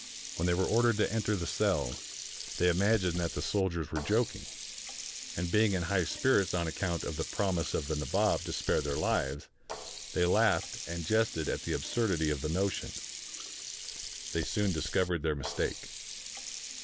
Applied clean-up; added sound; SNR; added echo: none; Sink (filling or washing); 10 dB; none.